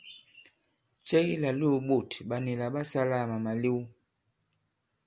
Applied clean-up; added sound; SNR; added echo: none; none; none; none.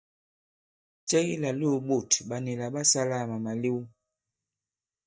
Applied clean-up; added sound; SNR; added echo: neural mask model DeepFilterNet 3.